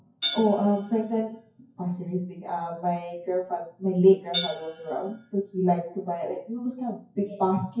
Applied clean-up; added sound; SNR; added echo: classical method WPE with log-MMSE.